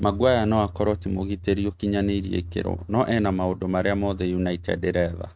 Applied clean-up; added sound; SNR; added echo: neural mask model RNNoise.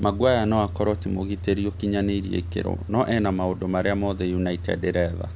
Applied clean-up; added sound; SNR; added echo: none; Idling / Engine starting / Accelerating, revving, vroom / Car; 9 dB; none.